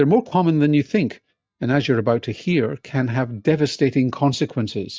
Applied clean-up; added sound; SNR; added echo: neural mask model DeepFilterNet 3.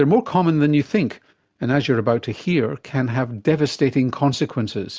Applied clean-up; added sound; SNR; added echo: none; none; none; none.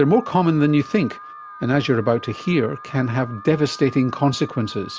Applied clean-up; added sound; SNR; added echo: none; Alarm; 18 dB; none.